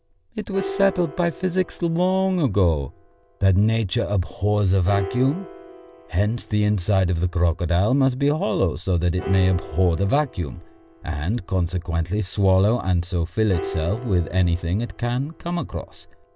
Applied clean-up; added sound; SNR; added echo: none; Piano; 17 dB; none.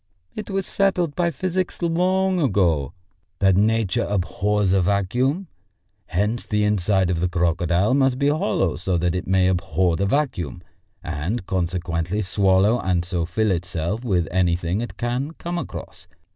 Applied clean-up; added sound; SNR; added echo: none; none; none; none.